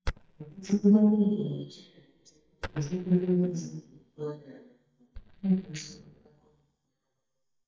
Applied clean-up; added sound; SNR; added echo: neural mask model DeepFilterNet 3.